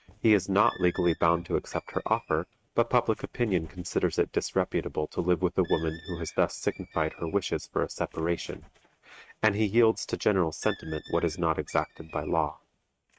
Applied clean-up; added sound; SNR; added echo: neural mask model RNNoise.